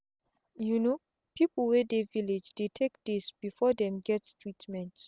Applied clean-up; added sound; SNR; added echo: none; none; none; none.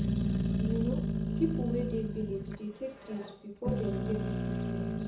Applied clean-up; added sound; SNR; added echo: none; Growling; -5 dB; reverberation time 0.6 s.